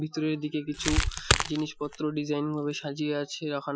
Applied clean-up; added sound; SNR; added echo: classical method Wiener filter.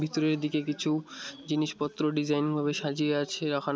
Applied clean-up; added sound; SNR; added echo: none; none; none; none.